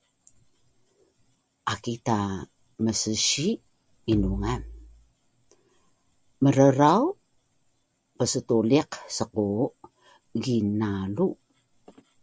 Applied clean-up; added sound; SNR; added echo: none; Bass drum; 9 dB; none.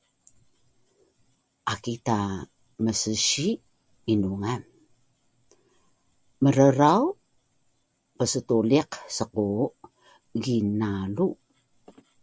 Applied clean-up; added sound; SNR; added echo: none; none; none; none.